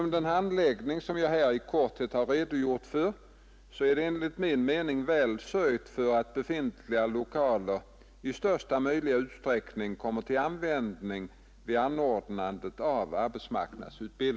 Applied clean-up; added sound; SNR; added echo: none; none; none; none.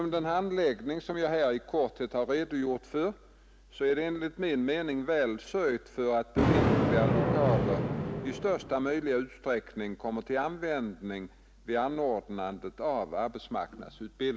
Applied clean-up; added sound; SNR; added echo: none; Thunder; 4 dB; none.